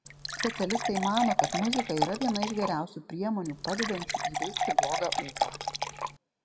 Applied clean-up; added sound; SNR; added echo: none; Fill (with liquid) / Water; -1 dB; reverberation time 0.4 s.